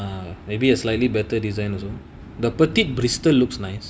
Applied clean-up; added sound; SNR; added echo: none; none; none; none.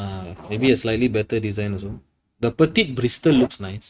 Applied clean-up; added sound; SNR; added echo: neural mask model RNNoise.